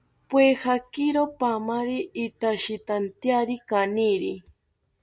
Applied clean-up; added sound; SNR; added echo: none; none; none; none.